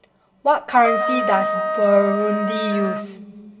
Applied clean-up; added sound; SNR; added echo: none; Trumpet; 3 dB; reverberation time 3.0 s.